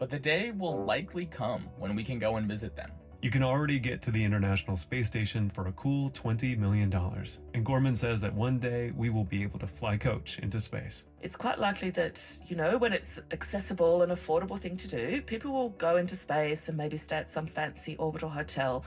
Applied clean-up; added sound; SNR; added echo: none; Brass instrument; 11 dB; reverberation time 0.4 s.